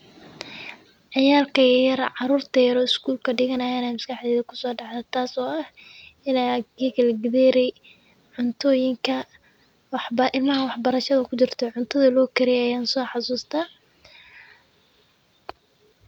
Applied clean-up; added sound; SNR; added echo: none; none; none; none.